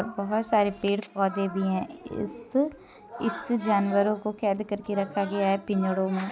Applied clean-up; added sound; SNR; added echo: none; none; none; none.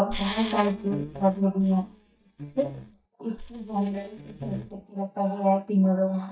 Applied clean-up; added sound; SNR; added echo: neural mask model DeepFilterNet 3.